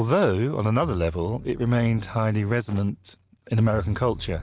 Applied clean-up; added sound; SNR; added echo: none; none; none; none.